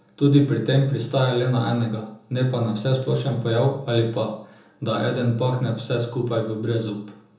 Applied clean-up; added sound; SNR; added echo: none; none; none; reverberation time 0.8 s.